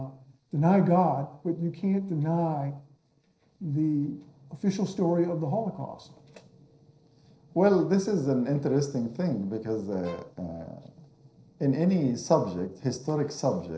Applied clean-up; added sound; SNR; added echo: neural separator model SepFormer DNS4.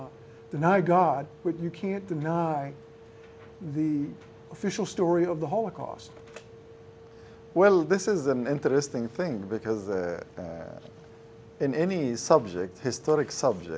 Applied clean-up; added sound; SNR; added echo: none; none; none; none.